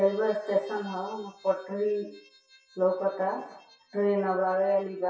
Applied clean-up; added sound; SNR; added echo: classical method WPE with log-MMSE.